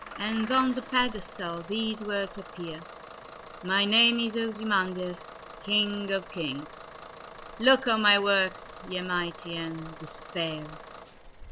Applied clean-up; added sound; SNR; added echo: none; Engine starting / Bus; 14 dB; none.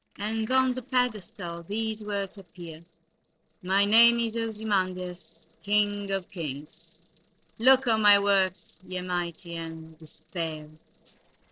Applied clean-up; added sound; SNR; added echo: neural separator model SepFormer DNS4.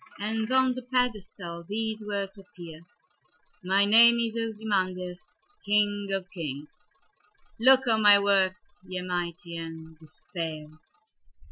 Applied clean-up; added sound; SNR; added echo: classical method Wiener filter.